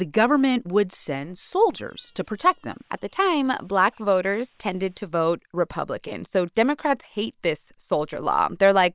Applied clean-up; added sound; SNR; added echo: neural separator model SepFormer WHAM!.